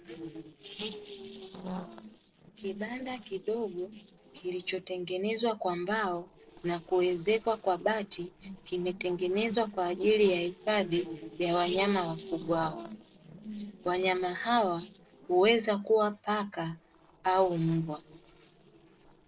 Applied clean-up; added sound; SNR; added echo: neural separator model SepFormer DNS4.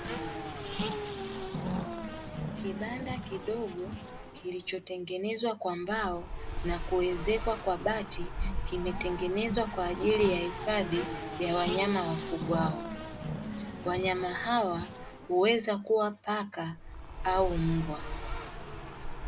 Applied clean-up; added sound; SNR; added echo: none; Race car, auto racing; 5 dB; none.